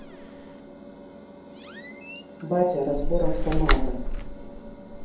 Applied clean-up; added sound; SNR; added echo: none; Slam; -2 dB; reverberation time 2.8 s.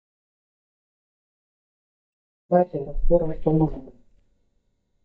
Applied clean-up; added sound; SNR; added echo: neural mask model DeepFilterNet 3.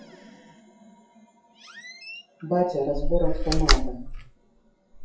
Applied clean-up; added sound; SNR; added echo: classical method WPE with log-MMSE.